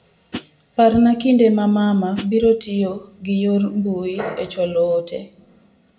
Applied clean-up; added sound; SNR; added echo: none; Hi-hat; 11 dB; reverberation time 0.4 s.